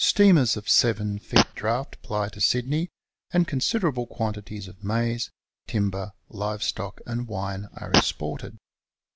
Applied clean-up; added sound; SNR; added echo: none; Fart; 3 dB; none.